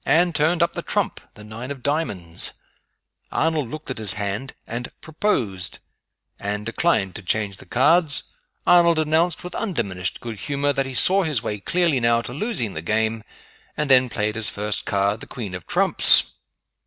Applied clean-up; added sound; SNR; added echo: none; none; none; none.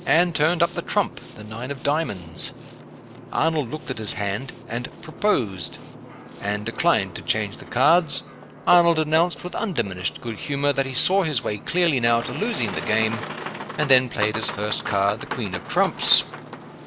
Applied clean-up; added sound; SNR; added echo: none; Boat, Water vehicle; 12 dB; none.